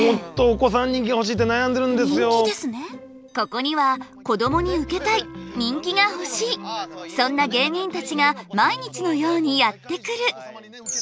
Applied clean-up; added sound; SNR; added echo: none; none; none; none.